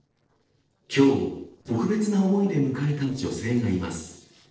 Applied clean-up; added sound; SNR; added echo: neural separator model SepFormer DNS4.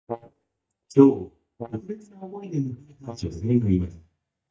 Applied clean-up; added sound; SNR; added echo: neural mask model DeepFilterNet 3.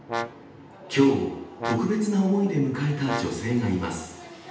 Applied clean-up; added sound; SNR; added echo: none; Brass instrument; 10 dB; reverberation time 0.9 s.